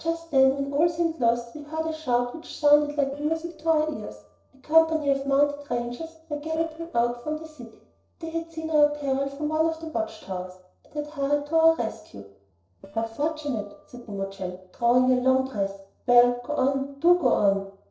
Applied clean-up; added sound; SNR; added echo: neural separator model SepFormer DNS4.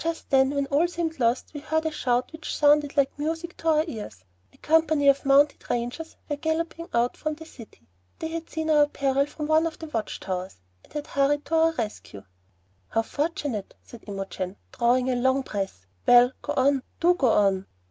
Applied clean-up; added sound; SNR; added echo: none; none; none; none.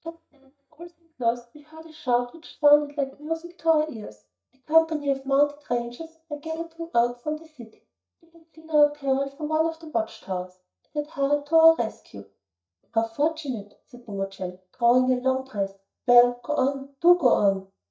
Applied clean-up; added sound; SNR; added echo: neural mask model DeepFilterNet 3.